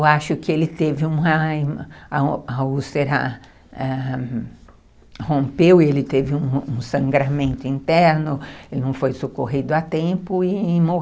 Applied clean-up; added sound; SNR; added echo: none; none; none; none.